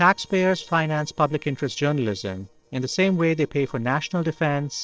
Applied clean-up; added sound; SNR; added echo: neural separator model SepFormer DNS4.